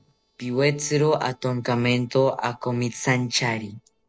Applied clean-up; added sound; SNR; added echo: neural separator model SepFormer DNS4.